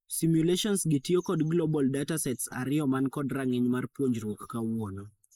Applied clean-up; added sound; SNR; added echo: neural mask model Resemble Enhance denoiser.